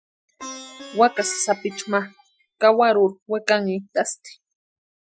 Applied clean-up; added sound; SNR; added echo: classical method Wiener filter.